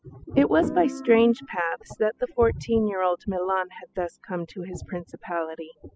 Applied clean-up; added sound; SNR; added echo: classical method spectral subtraction.